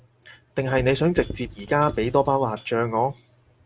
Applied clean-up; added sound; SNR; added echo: none; Hi-hat + Writing; 14 dB; none.